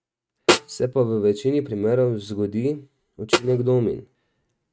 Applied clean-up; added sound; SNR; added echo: neural mask model RNNoise.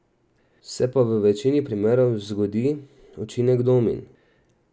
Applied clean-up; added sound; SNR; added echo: none; none; none; none.